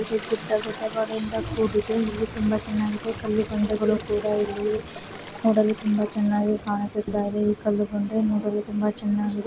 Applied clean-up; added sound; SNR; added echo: none; Toilet flush; 16 dB; none.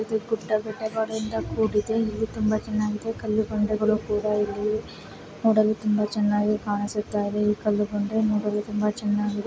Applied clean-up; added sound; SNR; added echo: none; none; none; none.